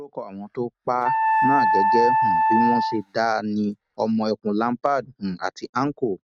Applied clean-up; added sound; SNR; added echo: neural mask model RNNoise.